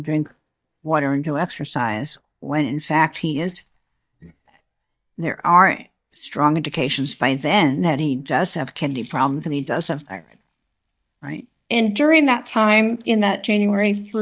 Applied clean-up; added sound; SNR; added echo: neural mask model DeepFilterNet 3.